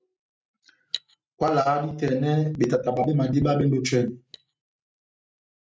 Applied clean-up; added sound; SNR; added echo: neural mask model RNNoise.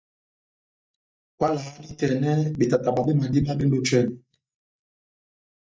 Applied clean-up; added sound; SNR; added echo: neural mask model DeepFilterNet 3.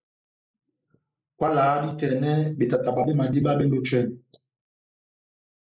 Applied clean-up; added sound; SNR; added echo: neural mask model Resemble Enhance denoiser.